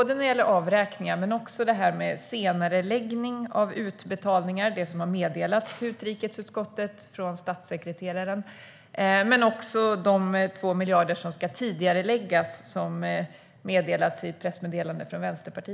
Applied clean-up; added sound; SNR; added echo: none; none; none; none.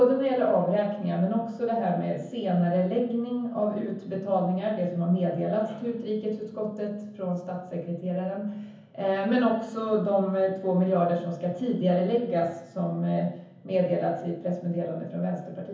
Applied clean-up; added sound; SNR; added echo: none; none; none; reverberation time 0.7 s.